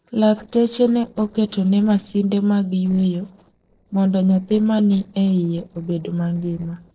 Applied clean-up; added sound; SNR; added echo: neural separator model SepFormer DNS4.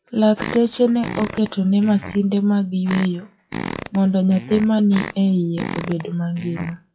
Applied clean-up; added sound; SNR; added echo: classical method WPE with log-MMSE.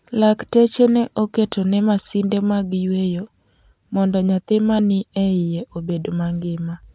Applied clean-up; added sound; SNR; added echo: none; none; none; none.